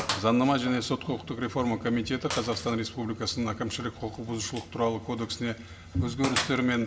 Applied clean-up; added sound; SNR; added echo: none; Gunshot, gunfire; 11 dB; reverberation time 0.4 s.